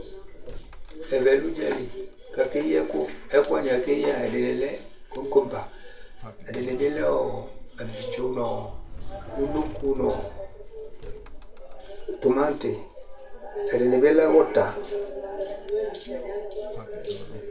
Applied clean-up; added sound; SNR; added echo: none; Sliding door; 11 dB; reverberation time 0.3 s.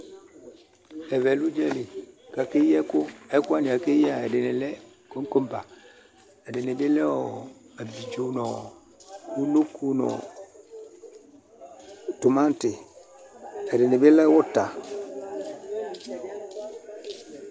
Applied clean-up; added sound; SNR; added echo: none; none; none; none.